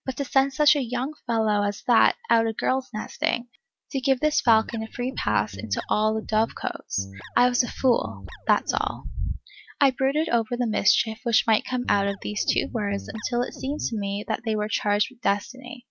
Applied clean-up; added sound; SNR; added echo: none; Guitar; 15 dB; none.